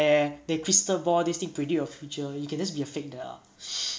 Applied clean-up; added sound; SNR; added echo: none; none; none; none.